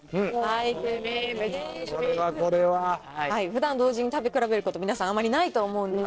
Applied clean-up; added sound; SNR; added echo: neural separator model SepFormer DNS4.